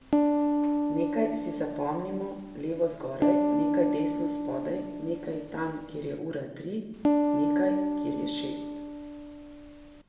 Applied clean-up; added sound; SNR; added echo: none; Piano; -4 dB; reverberation time 0.9 s.